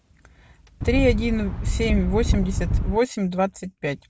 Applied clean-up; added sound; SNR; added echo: none; Wind; -2 dB; none.